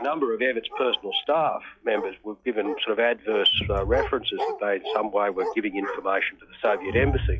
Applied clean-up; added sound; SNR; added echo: classical method log-MMSE.